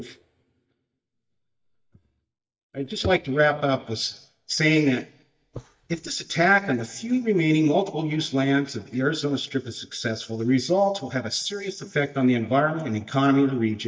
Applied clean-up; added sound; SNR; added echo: neural mask model DeepFilterNet 3.